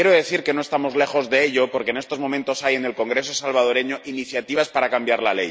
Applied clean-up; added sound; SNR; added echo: none; none; none; none.